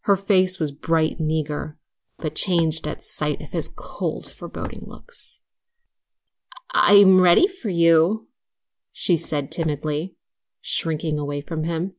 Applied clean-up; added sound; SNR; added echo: none; Walk, footsteps; 20 dB; none.